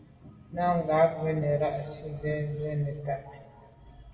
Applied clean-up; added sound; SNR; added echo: none; none; none; reverberation time 1.6 s.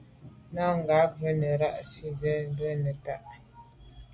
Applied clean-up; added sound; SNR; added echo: none; none; none; none.